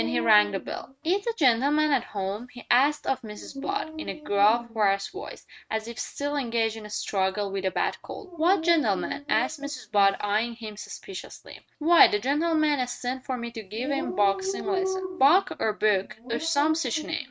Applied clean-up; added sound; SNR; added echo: neural mask model RNNoise.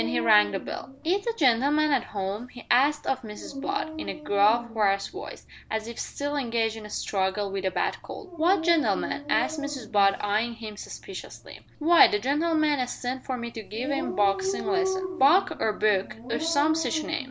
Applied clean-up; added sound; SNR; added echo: none; Dog; 10 dB; none.